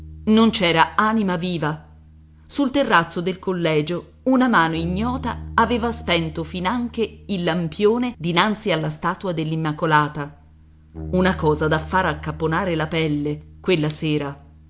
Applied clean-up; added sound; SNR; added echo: none; Bass guitar; 17 dB; none.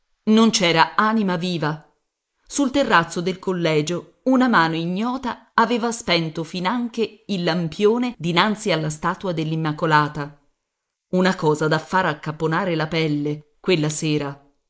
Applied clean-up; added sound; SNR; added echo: neural mask model Resemble Enhance denoiser.